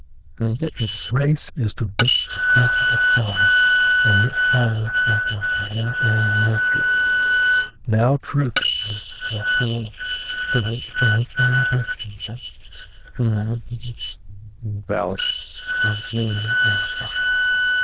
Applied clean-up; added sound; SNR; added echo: neural diffusion model UNIVERSE++.